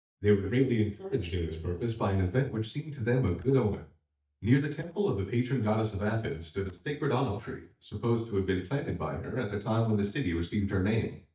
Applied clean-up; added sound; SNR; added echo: neural mask model DeepFilterNet 3.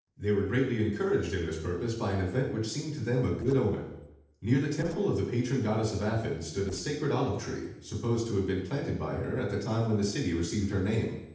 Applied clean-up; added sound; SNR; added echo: neural separator model SepFormer DNS4.